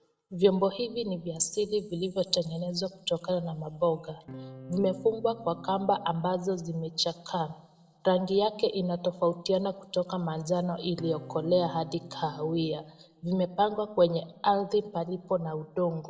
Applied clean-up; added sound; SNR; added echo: none; Electric guitar / Strum; 15 dB; reverberation time 0.7 s.